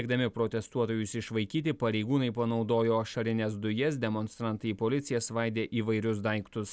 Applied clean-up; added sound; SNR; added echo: none; none; none; none.